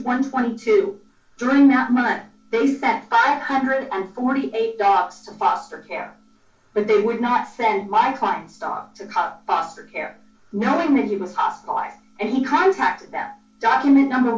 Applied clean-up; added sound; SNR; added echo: none; none; none; reverberation time 0.3 s.